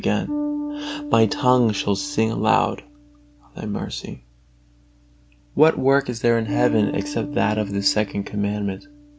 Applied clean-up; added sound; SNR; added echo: none; Bass guitar; 10 dB; none.